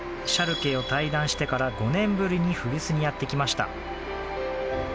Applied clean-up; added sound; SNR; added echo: none; none; none; none.